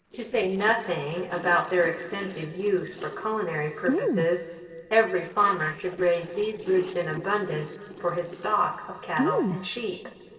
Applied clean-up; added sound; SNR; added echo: neural separator model SepFormer DNS4.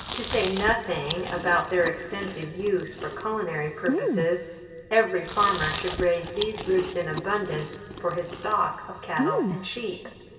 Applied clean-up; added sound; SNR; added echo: none; Chewing, mastication; 7 dB; reverberation time 2.3 s.